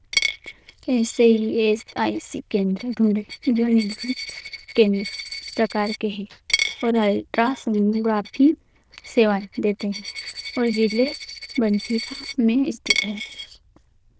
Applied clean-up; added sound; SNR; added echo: neural diffusion model UNIVERSE++.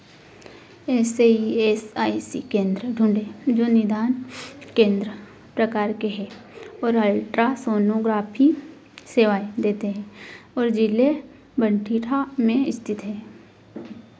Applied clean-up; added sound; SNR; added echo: none; none; none; none.